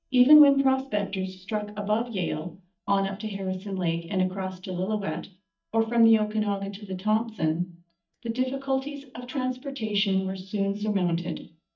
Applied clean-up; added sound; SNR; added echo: neural mask model DeepFilterNet 3.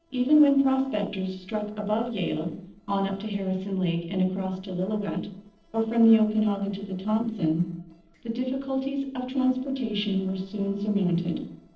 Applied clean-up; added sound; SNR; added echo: neural separator model SepFormer DNS4.